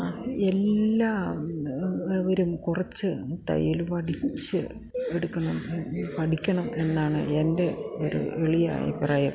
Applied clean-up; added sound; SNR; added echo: none; none; none; none.